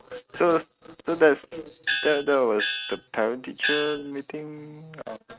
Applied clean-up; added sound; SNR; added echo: neural mask model RNNoise.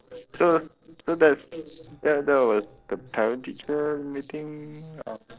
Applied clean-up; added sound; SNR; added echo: neural separator model SepFormer DNS4.